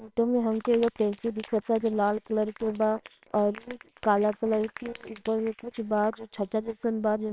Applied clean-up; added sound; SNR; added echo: neural separator model SepFormer WHAMR!.